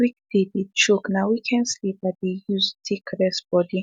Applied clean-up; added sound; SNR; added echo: none; none; none; none.